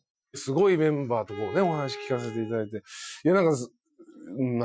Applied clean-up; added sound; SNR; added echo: classical method Wiener filter.